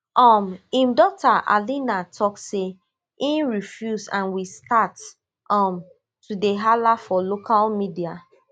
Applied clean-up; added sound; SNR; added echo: none; none; none; none.